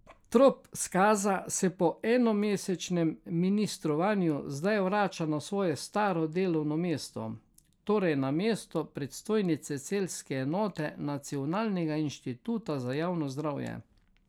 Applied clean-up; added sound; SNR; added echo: none; none; none; none.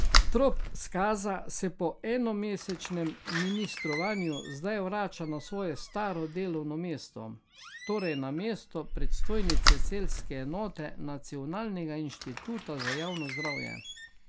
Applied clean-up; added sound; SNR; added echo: none; Slam; -3 dB; none.